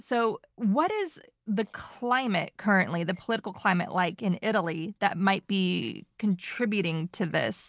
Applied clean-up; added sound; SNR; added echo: none; none; none; none.